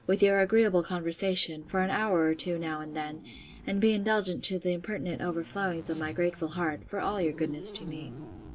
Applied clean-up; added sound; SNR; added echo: none; Zipper (clothing); 19 dB; none.